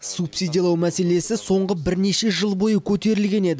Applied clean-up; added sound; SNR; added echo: none; none; none; none.